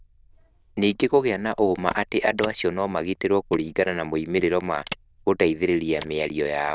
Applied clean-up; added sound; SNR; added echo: neural diffusion model UNIVERSE++.